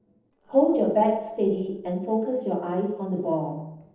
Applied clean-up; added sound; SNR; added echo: neural separator model SepFormer DNS4.